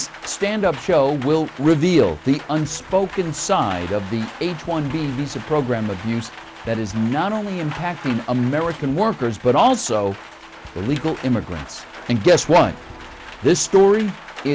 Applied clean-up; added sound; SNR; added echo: none; Rain; 17 dB; none.